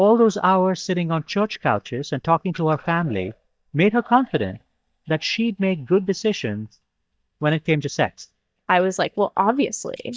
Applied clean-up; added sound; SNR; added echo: neural mask model DeepFilterNet 3.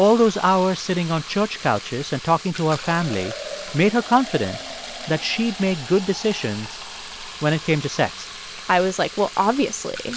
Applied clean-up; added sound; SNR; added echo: none; Fill (with liquid); 13 dB; none.